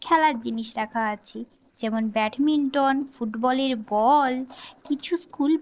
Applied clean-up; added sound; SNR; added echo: neural separator model SepFormer DNS4.